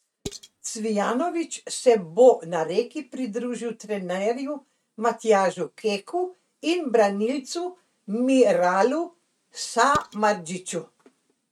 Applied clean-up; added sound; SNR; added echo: neural mask model RNNoise.